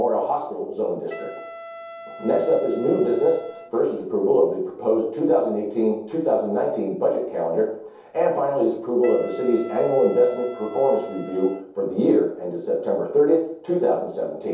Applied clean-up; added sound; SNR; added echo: none; Wind instrument, woodwind instrument; 17 dB; reverberation time 0.7 s.